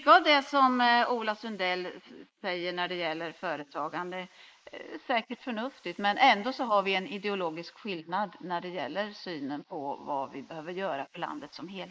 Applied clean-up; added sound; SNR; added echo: neural mask model Resemble Enhance denoiser.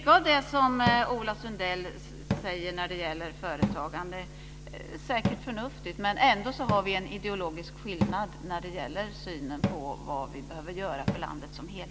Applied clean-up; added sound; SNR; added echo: none; Cupboard open or close / Drawer open or close; 7 dB; none.